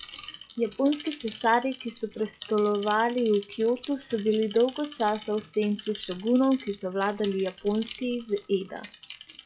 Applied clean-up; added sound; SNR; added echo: classical method log-MMSE.